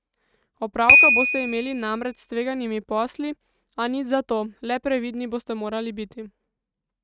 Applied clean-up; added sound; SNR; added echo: neural mask model RNNoise.